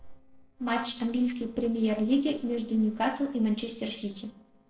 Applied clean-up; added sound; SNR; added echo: neural separator model SepFormer DNS4.